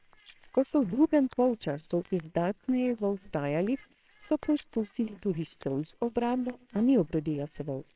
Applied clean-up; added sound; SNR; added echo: neural separator model SepFormer WHAMR!.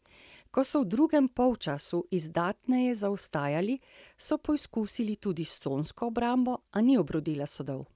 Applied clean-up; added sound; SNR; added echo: none; none; none; none.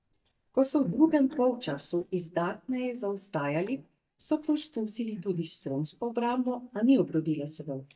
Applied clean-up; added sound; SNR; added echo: neural mask model DeepFilterNet 3.